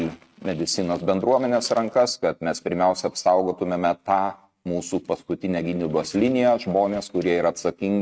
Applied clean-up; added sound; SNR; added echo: neural mask model RNNoise.